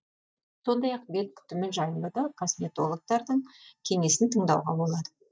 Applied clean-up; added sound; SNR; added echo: neural mask model DeepFilterNet 3.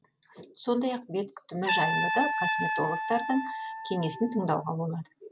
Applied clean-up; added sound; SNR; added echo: none; Trumpet; 3 dB; none.